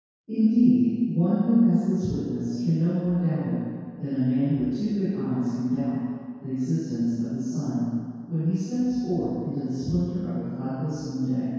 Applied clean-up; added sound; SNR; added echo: none; none; none; reverberation time 2.0 s.